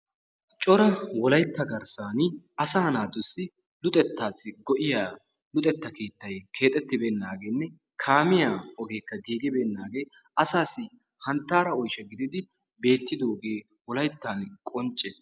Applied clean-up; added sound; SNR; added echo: none; none; none; none.